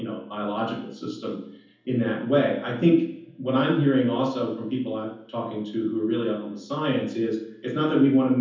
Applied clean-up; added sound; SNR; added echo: none; none; none; reverberation time 0.7 s.